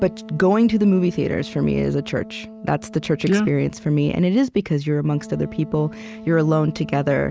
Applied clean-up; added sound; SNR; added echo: none; Wind instrument, woodwind instrument; 17 dB; none.